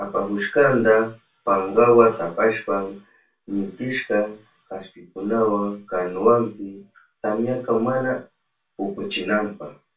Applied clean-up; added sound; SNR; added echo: none; none; none; reverberation time 0.2 s.